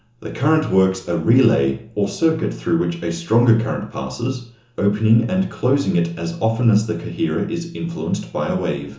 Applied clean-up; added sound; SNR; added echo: none; none; none; reverberation time 0.8 s.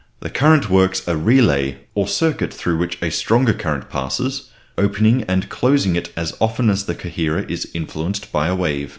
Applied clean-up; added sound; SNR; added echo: none; none; none; none.